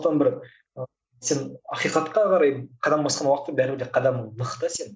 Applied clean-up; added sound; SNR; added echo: none; none; none; none.